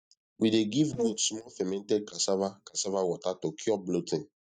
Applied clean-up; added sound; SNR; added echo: neural mask model DeepFilterNet 3.